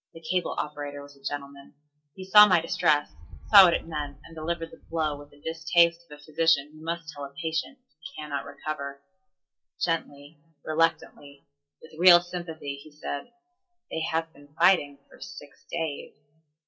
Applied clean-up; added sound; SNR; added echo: classical method WPE with log-MMSE.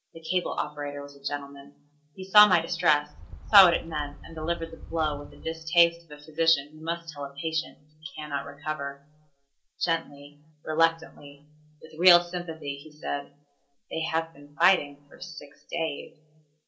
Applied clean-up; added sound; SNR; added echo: none; Wind; 12 dB; reverberation time 0.2 s.